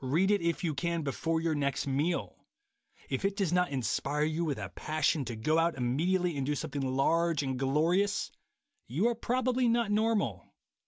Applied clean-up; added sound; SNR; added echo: none; none; none; none.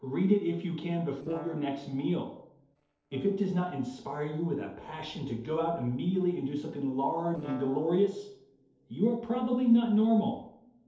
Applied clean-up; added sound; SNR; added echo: neural separator model SepFormer DNS4.